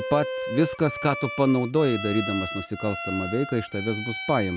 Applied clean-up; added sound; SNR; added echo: none; Bowed string instrument; 8 dB; none.